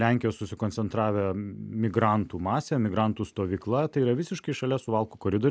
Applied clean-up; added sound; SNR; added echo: none; none; none; none.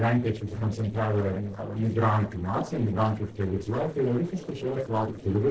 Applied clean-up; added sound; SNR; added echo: neural separator model SepFormer DNS4.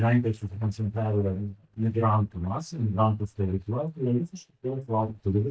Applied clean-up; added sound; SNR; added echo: neural mask model DeepFilterNet 3.